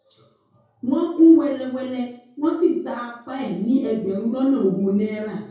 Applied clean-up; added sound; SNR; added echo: none; none; none; reverberation time 0.6 s.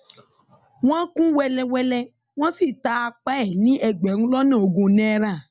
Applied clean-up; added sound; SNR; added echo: none; none; none; none.